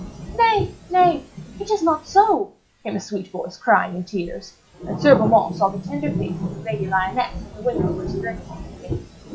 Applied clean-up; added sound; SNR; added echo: classical method log-MMSE.